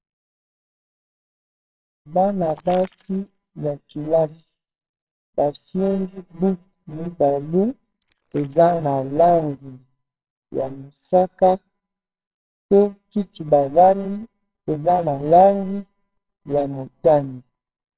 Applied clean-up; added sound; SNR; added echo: neural separator model SepFormer WHAMR!.